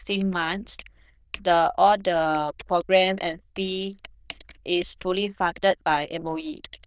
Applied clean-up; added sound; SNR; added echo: neural diffusion model UNIVERSE++.